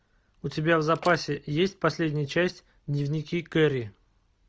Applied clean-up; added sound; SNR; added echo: none; Slam; 20 dB; none.